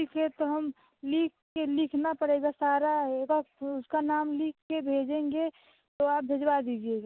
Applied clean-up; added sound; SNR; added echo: none; none; none; none.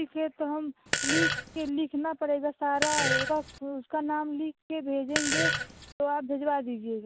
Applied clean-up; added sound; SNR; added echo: none; Fart; -2 dB; none.